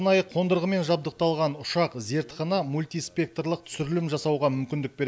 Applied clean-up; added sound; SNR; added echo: none; none; none; none.